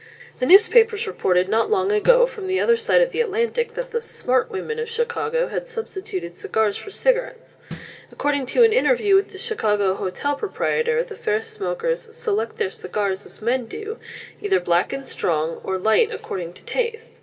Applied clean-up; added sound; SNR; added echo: none; Snare drum; 18 dB; reverberation time 1.7 s.